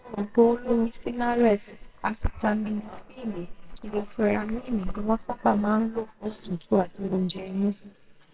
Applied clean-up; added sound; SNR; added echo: neural separator model SepFormer WHAMR!.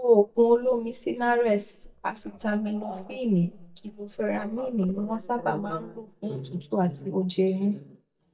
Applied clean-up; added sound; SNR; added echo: neural mask model DeepFilterNet 3.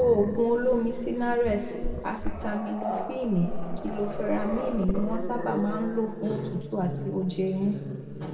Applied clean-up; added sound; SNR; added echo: none; Growling; 4 dB; reverberation time 1.8 s.